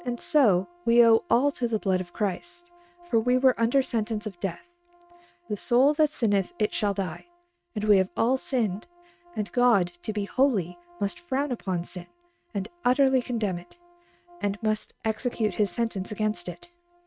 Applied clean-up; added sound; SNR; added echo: neural mask model RNNoise.